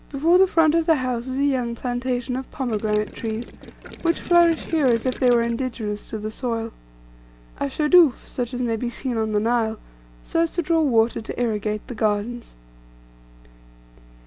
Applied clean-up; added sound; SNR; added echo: none; Gurgling; 16 dB; none.